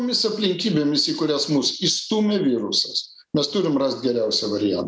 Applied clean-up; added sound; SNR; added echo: none; none; none; none.